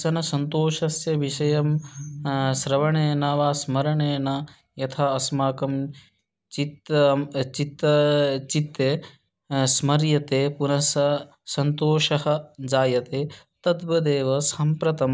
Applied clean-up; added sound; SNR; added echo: none; none; none; none.